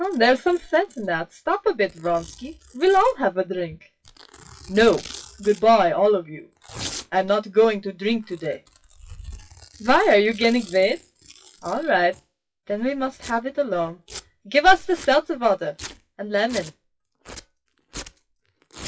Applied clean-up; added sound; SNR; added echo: classical method WPE with log-MMSE.